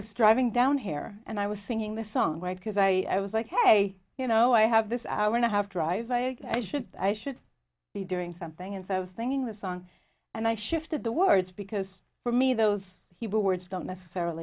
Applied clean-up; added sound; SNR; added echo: none; none; none; none.